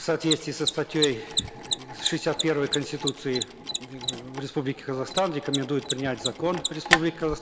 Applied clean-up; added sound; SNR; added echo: none; Mechanisms; 3 dB; none.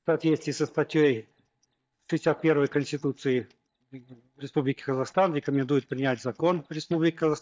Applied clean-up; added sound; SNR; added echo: neural mask model DeepFilterNet 3.